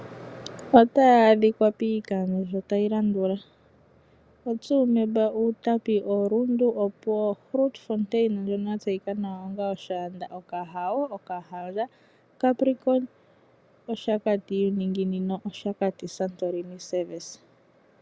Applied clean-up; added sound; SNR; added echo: none; none; none; none.